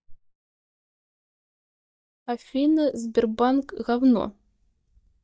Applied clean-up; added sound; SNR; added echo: neural mask model DeepFilterNet 3.